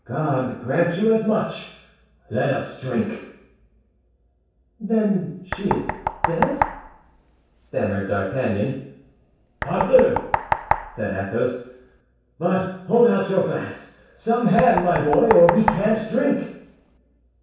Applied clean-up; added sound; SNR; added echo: none; Knock; 6 dB; reverberation time 0.7 s.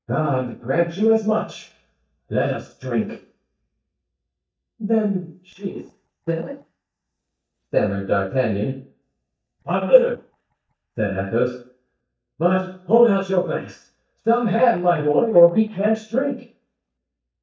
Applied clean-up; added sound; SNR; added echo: neural mask model DeepFilterNet 3.